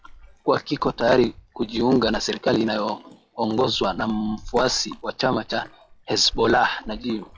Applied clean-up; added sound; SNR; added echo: classical method log-MMSE.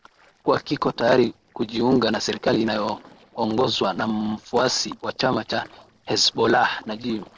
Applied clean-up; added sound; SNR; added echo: neural separator model SepFormer DNS4.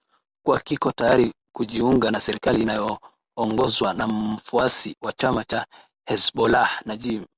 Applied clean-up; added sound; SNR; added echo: none; none; none; none.